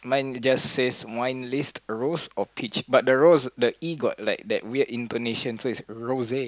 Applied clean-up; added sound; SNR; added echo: none; none; none; none.